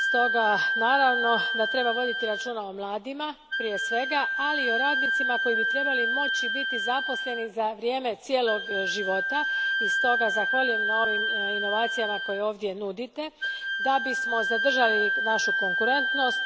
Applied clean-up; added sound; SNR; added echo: none; Wind instrument, woodwind instrument; -1 dB; none.